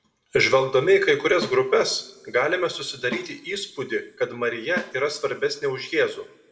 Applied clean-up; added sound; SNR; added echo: none; Snare drum; 18 dB; reverberation time 0.8 s.